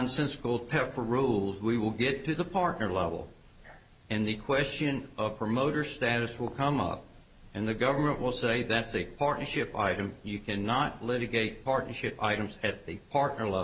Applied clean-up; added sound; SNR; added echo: none; none; none; none.